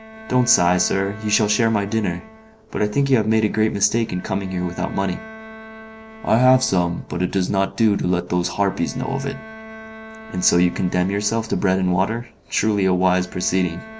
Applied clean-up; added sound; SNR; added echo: none; Bowed string instrument; 19 dB; none.